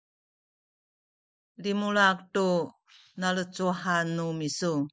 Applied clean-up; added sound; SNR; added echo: none; none; none; none.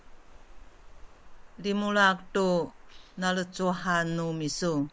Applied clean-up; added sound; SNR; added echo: none; Water; 18 dB; none.